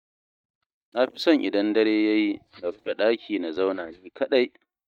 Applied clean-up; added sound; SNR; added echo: neural mask model DeepFilterNet 3.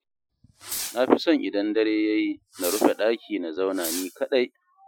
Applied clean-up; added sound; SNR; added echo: classical method Wiener filter.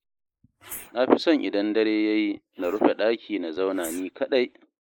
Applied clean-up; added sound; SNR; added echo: neural mask model Resemble Enhance denoiser.